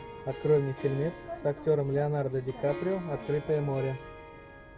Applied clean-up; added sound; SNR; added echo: none; Harp; 14 dB; none.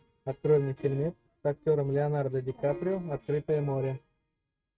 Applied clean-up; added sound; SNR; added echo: neural mask model RNNoise.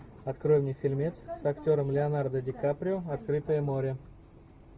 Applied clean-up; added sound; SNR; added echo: none; none; none; none.